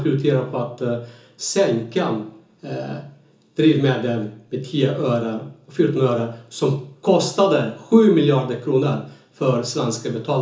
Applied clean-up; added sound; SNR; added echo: none; none; none; reverberation time 0.7 s.